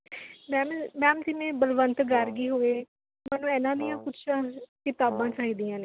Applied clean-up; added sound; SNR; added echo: none; Brass instrument; 12 dB; none.